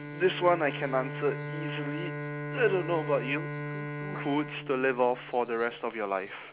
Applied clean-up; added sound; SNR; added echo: none; Bowed string instrument; 7 dB; none.